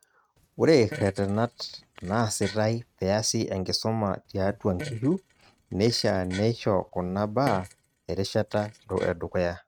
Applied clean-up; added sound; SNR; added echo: neural mask model RNNoise.